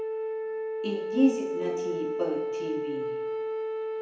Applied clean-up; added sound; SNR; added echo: none; Wind instrument, woodwind instrument; 0 dB; reverberation time 0.9 s.